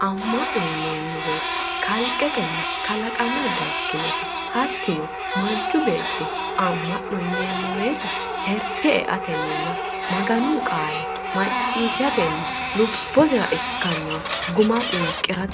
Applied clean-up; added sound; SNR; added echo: none; Printer; 2 dB; none.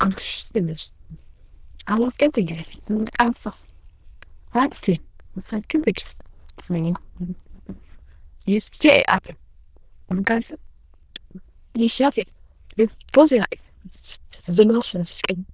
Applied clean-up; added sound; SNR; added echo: neural diffusion model UNIVERSE++.